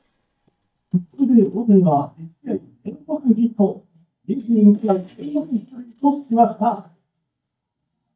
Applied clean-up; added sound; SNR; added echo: neural mask model DeepFilterNet 3.